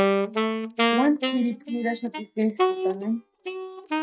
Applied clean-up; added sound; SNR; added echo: neural mask model DeepFilterNet 3.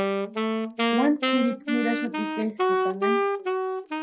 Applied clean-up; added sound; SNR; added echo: none; Wind instrument, woodwind instrument; -3 dB; reverberation time 0.2 s.